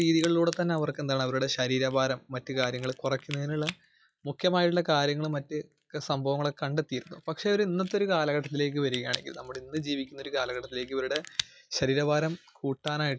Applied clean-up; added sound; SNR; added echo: classical method log-MMSE.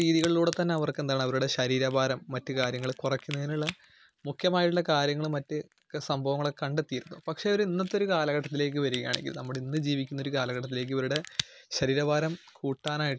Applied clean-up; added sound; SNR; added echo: none; Crack; 17 dB; none.